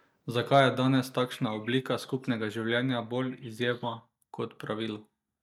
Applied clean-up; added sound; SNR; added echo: neural mask model DeepFilterNet 3.